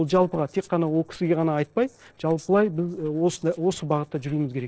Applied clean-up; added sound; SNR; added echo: neural separator model SepFormer DNS4.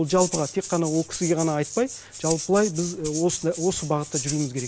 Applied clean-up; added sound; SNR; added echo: none; Rattle (instrument); 10 dB; none.